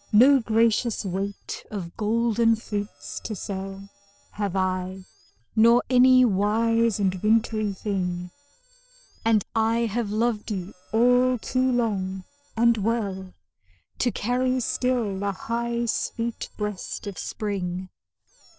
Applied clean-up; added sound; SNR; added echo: neural separator model SepFormer DNS4.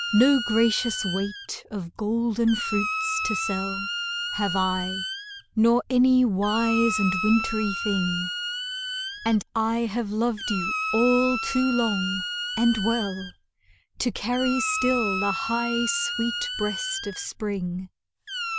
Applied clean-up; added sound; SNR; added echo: none; Squeak; 5 dB; none.